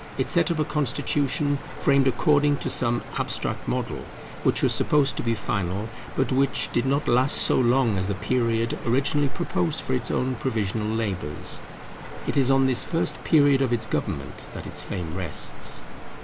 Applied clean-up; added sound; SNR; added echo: none; Cricket; 0 dB; none.